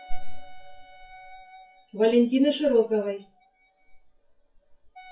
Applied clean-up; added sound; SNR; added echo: classical method WPE with log-MMSE.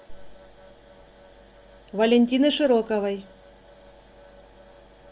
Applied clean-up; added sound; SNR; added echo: none; none; none; none.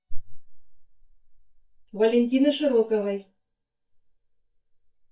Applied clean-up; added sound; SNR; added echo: neural mask model DeepFilterNet 3.